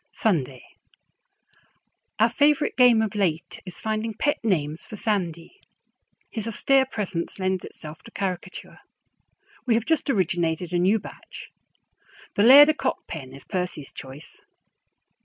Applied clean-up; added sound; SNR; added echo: none; none; none; none.